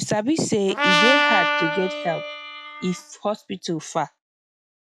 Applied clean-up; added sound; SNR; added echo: classical method log-MMSE.